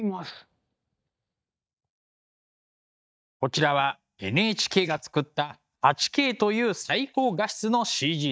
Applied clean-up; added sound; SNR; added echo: neural mask model DeepFilterNet 3.